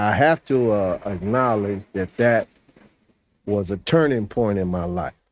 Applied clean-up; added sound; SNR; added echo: neural mask model RNNoise.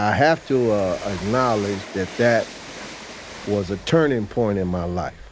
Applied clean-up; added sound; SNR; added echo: none; Train; 16 dB; none.